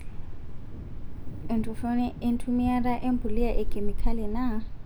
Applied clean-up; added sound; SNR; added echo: none; Thunder; -3 dB; none.